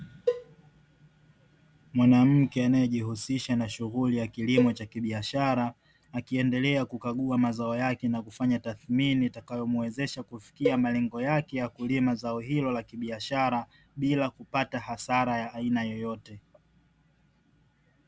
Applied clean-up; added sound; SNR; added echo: none; Cowbell; 7 dB; none.